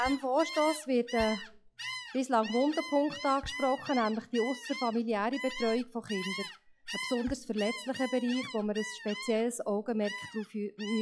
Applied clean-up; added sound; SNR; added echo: classical method log-MMSE.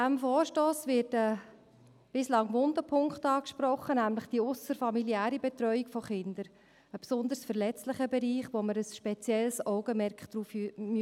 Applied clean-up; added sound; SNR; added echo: none; none; none; none.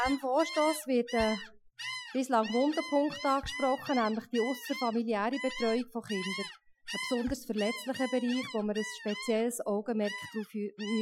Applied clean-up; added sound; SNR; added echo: classical method Wiener filter.